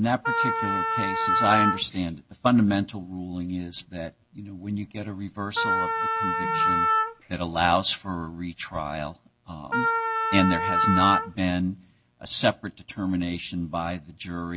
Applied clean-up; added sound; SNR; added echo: none; Wind instrument, woodwind instrument; -3 dB; none.